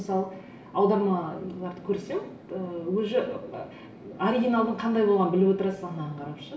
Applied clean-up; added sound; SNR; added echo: none; Fixed-wing aircraft, airplane; 19 dB; reverberation time 0.7 s.